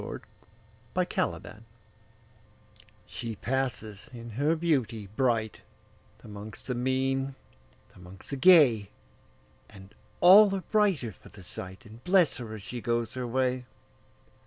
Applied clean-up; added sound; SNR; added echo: none; none; none; none.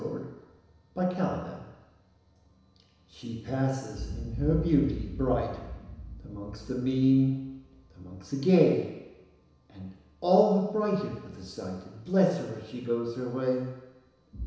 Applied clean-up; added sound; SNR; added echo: none; Boom; 14 dB; reverberation time 1.0 s.